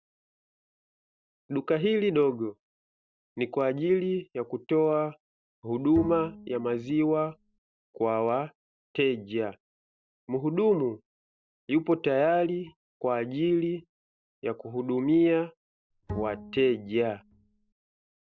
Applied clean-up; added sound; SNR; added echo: none; Bowed string instrument; 14 dB; none.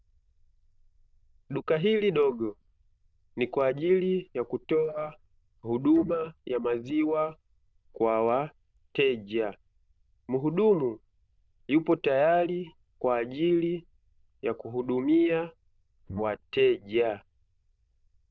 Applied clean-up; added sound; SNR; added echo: neural diffusion model UNIVERSE++.